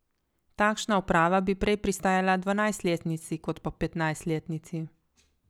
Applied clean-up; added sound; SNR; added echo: none; none; none; none.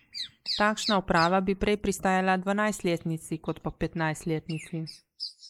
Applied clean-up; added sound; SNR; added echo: neural mask model Resemble Enhance denoiser.